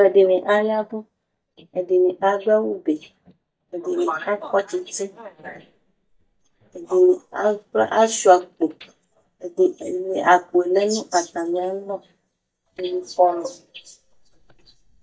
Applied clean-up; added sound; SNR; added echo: neural mask model DeepFilterNet 3.